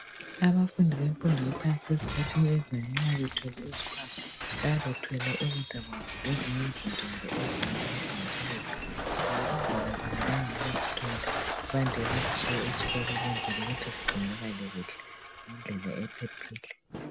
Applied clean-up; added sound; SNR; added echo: none; Shatter; 3 dB; none.